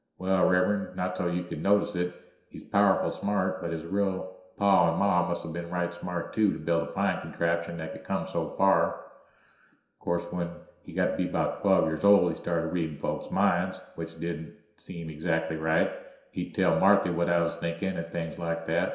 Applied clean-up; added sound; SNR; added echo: none; none; none; reverberation time 0.7 s.